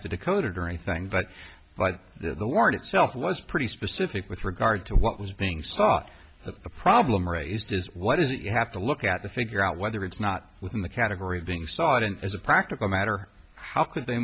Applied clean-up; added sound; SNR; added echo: none; none; none; none.